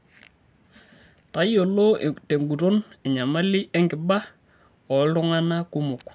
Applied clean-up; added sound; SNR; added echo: none; none; none; none.